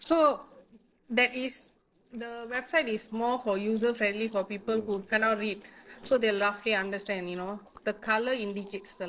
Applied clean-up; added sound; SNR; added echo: neural separator model SepFormer DNS4.